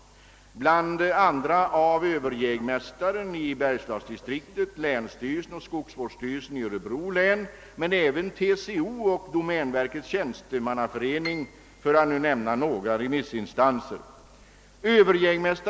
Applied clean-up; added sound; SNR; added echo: none; Piano; 17 dB; none.